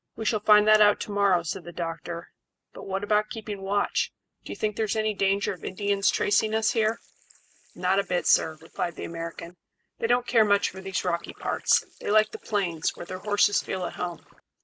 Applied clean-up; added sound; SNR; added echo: neural mask model Resemble Enhance denoiser.